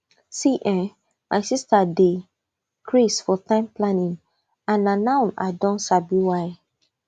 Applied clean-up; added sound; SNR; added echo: none; none; none; none.